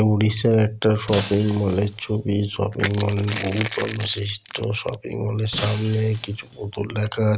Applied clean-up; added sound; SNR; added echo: none; Shatter + Crushing; 13 dB; none.